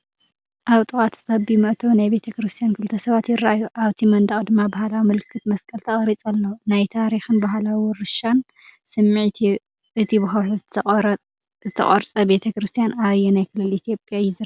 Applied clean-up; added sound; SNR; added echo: none; none; none; none.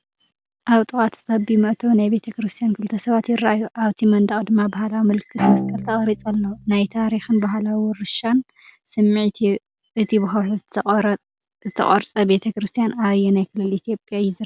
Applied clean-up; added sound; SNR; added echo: none; Bowed string instrument; 7 dB; none.